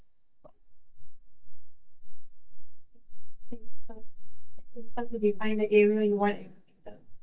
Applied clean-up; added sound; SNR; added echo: neural mask model DeepFilterNet 3.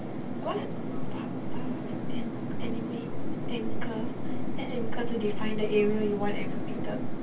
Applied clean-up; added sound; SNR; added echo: none; Fixed-wing aircraft, airplane; 7 dB; reverberation time 0.2 s.